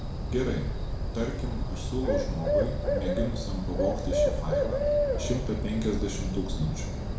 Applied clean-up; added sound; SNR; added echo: none; Bird; -4 dB; reverberation time 0.6 s.